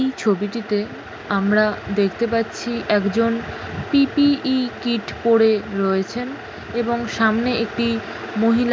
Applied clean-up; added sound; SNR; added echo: none; none; none; none.